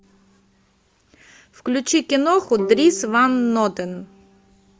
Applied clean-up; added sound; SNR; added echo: none; Bowed string instrument; 15 dB; none.